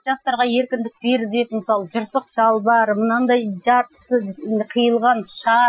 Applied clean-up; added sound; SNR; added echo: classical method Wiener filter.